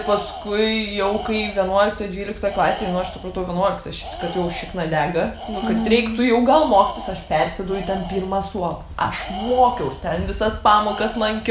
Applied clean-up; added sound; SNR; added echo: none; Tools; 14 dB; none.